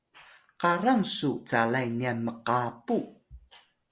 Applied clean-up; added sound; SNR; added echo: none; none; none; none.